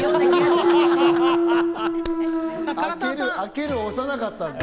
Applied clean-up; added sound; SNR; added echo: none; Thump, thud; -4 dB; none.